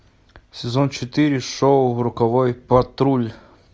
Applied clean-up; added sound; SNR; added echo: none; none; none; none.